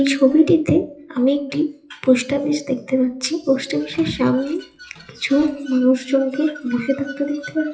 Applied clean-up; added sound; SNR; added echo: classical method WPE with log-MMSE.